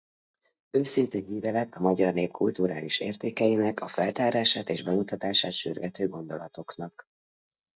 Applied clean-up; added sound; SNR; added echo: neural mask model DeepFilterNet 3.